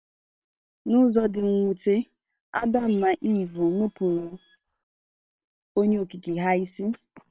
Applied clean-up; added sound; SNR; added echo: neural separator model SepFormer WHAM!.